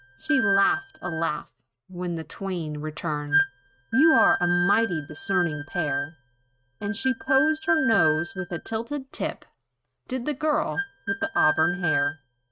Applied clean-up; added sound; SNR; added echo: neural mask model RNNoise.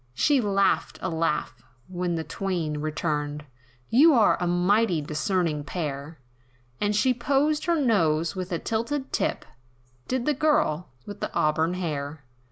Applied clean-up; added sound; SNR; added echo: none; none; none; none.